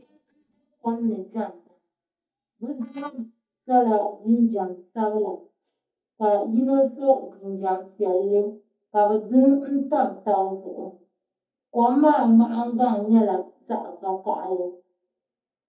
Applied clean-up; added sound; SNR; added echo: neural mask model DeepFilterNet 3.